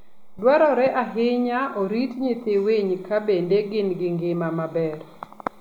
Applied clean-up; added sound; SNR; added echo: none; none; none; none.